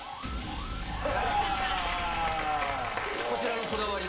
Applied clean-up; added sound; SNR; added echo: none; Alarm; 11 dB; reverberation time 0.7 s.